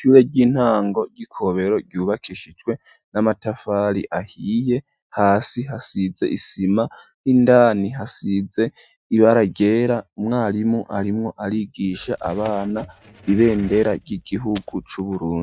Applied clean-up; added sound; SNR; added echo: neural mask model RNNoise.